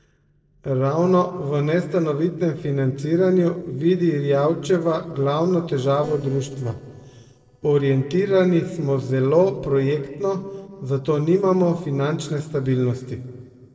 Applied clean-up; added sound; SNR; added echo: neural separator model SepFormer DNS4.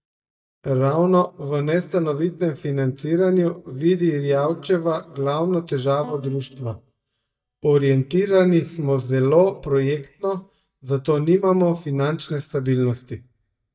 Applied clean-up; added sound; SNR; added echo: neural mask model DeepFilterNet 3.